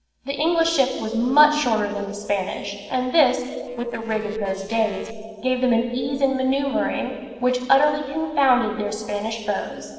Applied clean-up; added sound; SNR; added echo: neural separator model SepFormer DNS4.